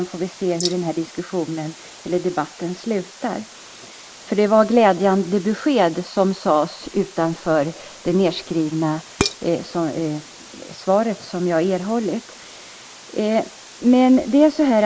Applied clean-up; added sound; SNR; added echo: neural mask model Resemble Enhance denoiser.